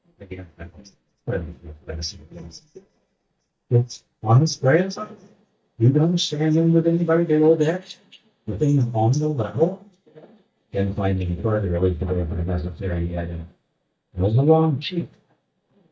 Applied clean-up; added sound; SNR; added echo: neural mask model DeepFilterNet 3.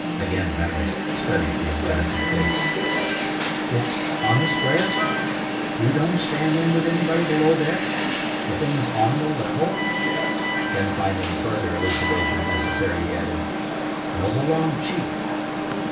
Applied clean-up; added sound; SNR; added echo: none; Alarm; -1 dB; reverberation time 0.3 s.